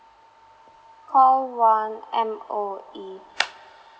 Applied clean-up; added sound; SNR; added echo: none; none; none; none.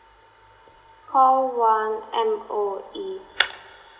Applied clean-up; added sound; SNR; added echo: none; none; none; reverberation time 1.8 s.